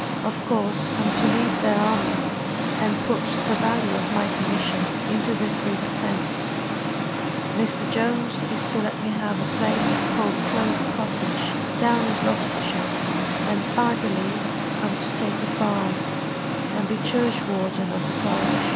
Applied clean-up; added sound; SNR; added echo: none; Engine; -2 dB; none.